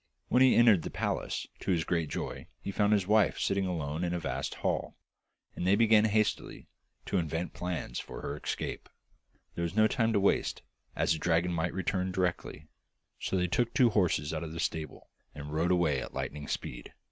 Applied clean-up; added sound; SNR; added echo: none; none; none; none.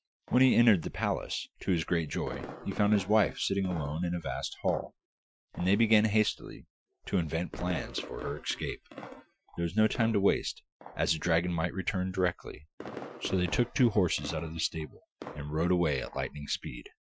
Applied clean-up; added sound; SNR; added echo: classical method Wiener filter.